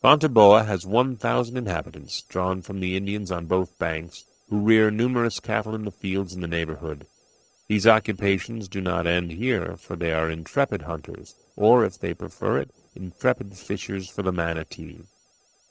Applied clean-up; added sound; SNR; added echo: neural separator model SepFormer DNS4.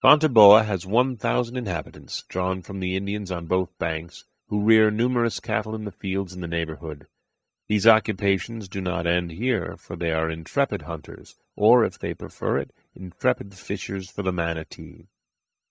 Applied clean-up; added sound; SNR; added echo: neural mask model DeepFilterNet 3.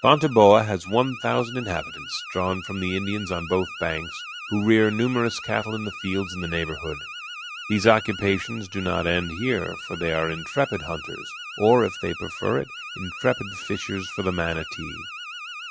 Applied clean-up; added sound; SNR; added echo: classical method log-MMSE.